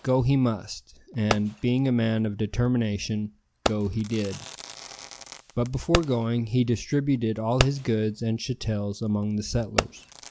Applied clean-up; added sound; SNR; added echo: none; Fireworks; 9 dB; none.